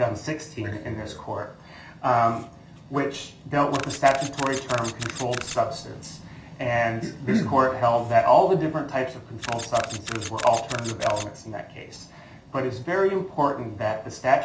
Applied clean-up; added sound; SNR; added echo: none; Camera; 12 dB; reverberation time 0.4 s.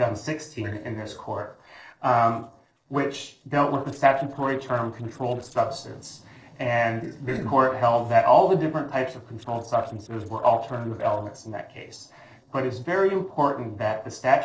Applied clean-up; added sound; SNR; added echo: neural separator model SepFormer DNS4.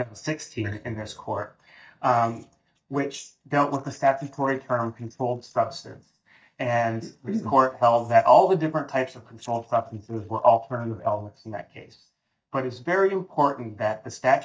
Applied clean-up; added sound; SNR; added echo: neural mask model DeepFilterNet 3.